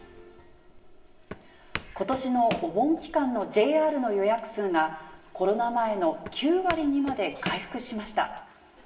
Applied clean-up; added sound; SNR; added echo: none; Walk, footsteps; 14 dB; reverberation time 0.9 s.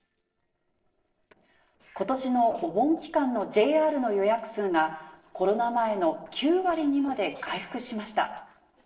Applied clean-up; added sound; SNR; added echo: neural separator model SepFormer DNS4.